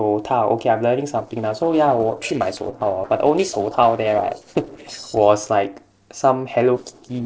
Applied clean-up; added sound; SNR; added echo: neural separator model SepFormer DNS4.